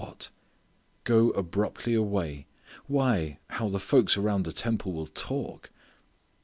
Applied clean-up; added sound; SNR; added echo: none; none; none; none.